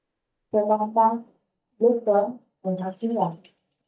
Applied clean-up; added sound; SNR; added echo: neural mask model DeepFilterNet 3.